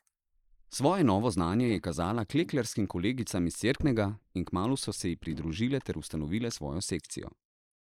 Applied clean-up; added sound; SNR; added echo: neural mask model Resemble Enhance denoiser.